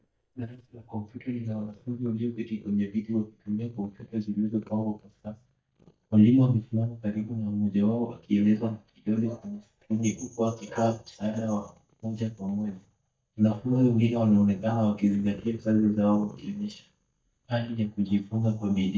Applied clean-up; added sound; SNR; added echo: neural mask model DeepFilterNet 3.